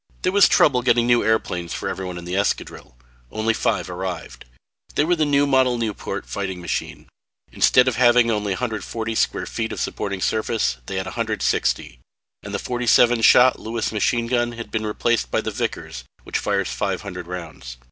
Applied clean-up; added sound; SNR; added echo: none; none; none; none.